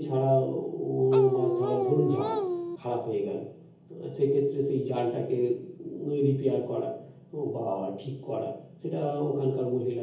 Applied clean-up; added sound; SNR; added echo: none; Dog; 1 dB; reverberation time 0.7 s.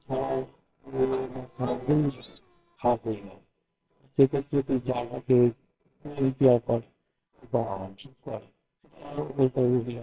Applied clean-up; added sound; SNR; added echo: neural separator model SepFormer WHAMR!.